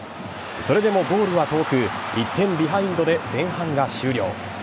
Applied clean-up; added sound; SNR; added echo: none; none; none; none.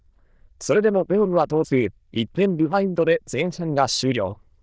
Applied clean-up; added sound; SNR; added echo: neural diffusion model UNIVERSE++.